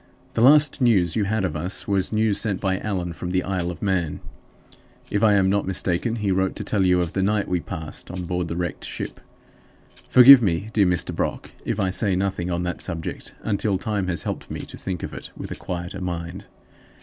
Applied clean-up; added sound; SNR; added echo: none; Rattle (instrument); 18 dB; none.